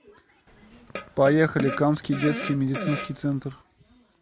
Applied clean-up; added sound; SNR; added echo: none; Fart; 9 dB; none.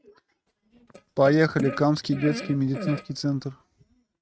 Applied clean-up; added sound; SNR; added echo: neural mask model RNNoise.